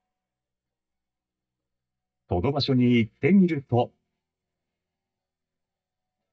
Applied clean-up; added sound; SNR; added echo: neural mask model DeepFilterNet 3.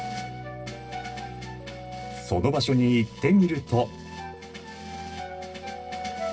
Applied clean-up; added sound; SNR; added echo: neural separator model SepFormer DNS4.